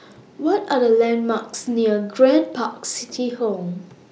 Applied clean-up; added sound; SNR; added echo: none; none; none; none.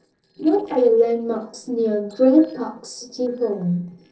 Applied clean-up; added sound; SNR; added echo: neural separator model SepFormer DNS4.